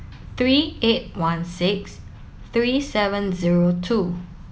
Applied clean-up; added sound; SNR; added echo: none; none; none; none.